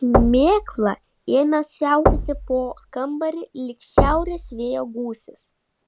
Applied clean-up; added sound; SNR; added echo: none; Knock / Wood / Percussion; 3 dB; none.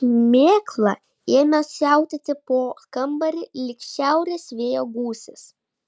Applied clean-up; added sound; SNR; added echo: none; none; none; none.